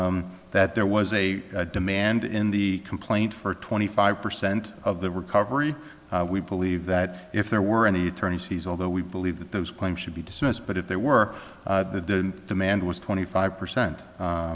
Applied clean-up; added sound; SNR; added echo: none; none; none; none.